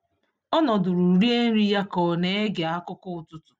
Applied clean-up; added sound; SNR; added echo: none; none; none; none.